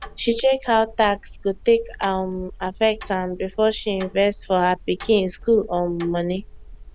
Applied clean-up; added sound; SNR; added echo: none; Tick-tock; 17 dB; none.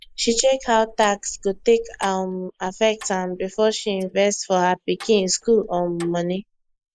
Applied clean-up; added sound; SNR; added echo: neural mask model Resemble Enhance denoiser.